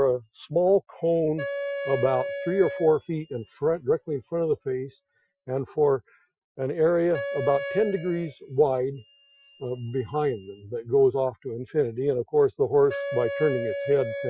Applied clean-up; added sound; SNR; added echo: classical method Wiener filter.